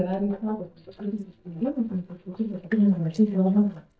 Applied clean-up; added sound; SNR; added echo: neural mask model DeepFilterNet 3.